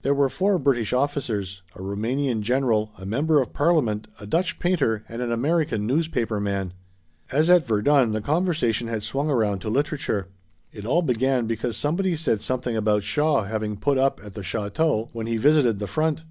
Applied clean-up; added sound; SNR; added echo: none; none; none; none.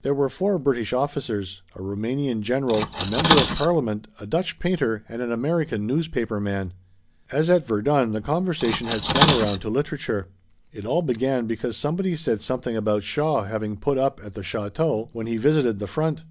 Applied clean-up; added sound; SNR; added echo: none; Cutlery, silverware; 3 dB; none.